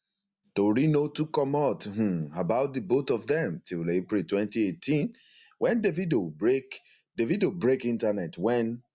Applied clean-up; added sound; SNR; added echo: none; none; none; none.